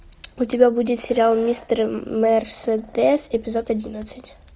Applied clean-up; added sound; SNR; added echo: none; none; none; none.